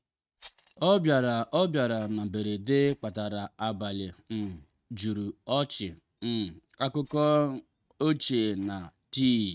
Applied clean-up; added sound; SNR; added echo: neural mask model RNNoise.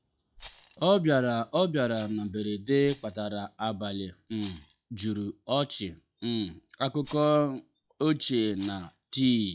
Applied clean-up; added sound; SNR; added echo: classical method log-MMSE.